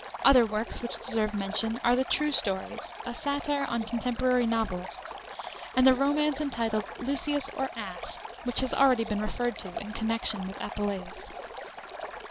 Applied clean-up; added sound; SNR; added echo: none; Stream; 11 dB; none.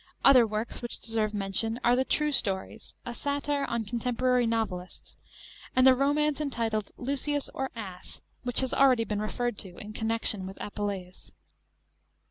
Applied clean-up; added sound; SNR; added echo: none; none; none; none.